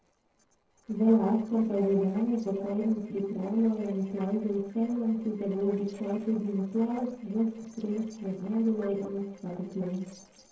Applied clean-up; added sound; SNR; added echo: neural separator model SepFormer DNS4.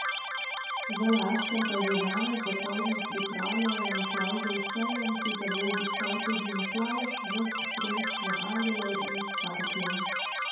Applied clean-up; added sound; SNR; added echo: none; Keyboard (musical); -1 dB; reverberation time 0.9 s.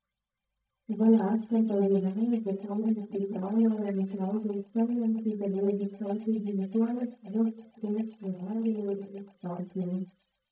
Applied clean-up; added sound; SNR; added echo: neural mask model DeepFilterNet 3.